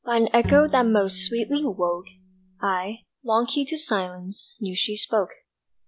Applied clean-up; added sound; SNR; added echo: none; Bowed string instrument; 11 dB; none.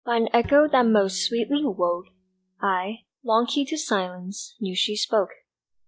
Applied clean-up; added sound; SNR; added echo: neural mask model DeepFilterNet 3.